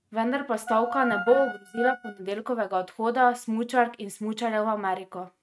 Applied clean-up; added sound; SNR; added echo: neural mask model RNNoise.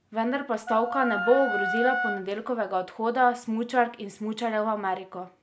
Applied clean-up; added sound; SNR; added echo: none; Wind instrument, woodwind instrument; 3 dB; none.